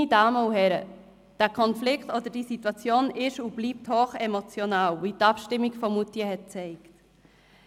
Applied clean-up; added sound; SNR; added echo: none; none; none; none.